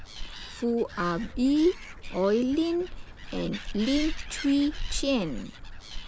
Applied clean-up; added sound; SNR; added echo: none; Animal; 8 dB; none.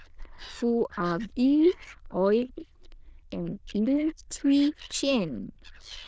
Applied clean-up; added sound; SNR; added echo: neural diffusion model UNIVERSE++.